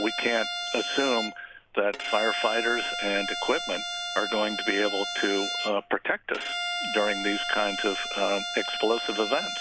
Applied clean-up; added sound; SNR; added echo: none; Bowed string instrument; 4 dB; none.